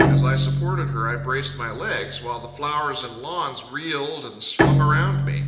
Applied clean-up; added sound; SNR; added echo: none; Bowed string instrument; -4 dB; reverberation time 0.8 s.